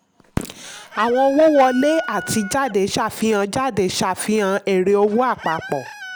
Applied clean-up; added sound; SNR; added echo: none; Chicken, rooster + Fireworks; 15 dB; none.